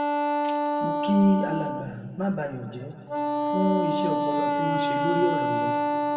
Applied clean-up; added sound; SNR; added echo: none; Wind instrument, woodwind instrument; -2 dB; reverberation time 2.0 s.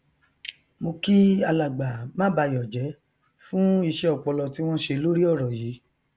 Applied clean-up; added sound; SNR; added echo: none; none; none; none.